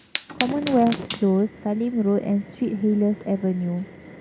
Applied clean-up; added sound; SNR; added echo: none; Fire; 13 dB; none.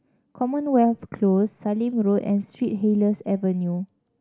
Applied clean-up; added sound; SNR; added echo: none; none; none; none.